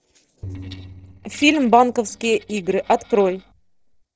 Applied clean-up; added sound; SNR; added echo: neural separator model SepFormer DNS4.